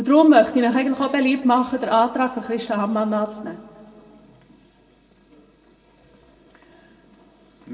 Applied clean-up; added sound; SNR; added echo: none; none; none; reverberation time 2.0 s.